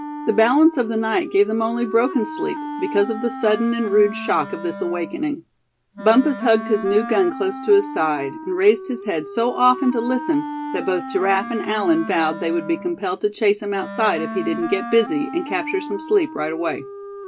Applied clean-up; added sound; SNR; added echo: none; Wind instrument, woodwind instrument; 11 dB; none.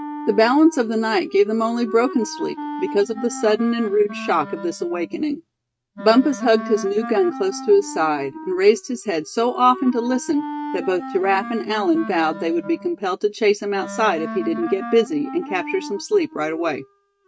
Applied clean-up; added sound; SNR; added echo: neural mask model RNNoise.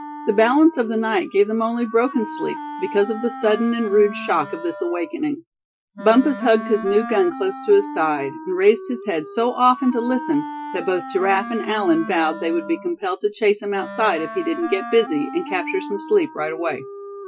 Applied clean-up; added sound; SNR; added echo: classical method Wiener filter.